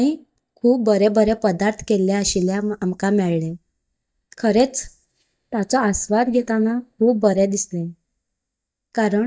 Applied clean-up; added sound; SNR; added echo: neural mask model DeepFilterNet 3.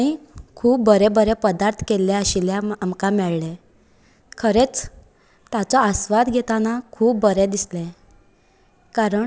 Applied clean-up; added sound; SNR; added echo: none; none; none; none.